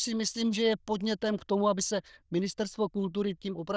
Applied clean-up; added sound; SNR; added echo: neural diffusion model UNIVERSE++.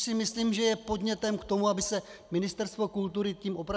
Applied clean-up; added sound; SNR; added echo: none; none; none; none.